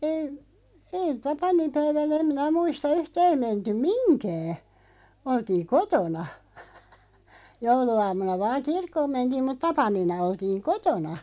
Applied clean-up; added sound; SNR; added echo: none; none; none; none.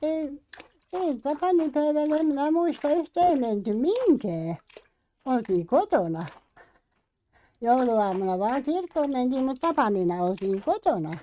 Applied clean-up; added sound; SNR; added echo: neural mask model RNNoise.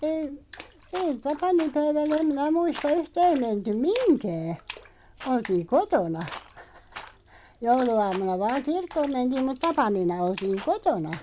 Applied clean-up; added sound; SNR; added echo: none; Rattle + Splash, splatter; 18 dB; none.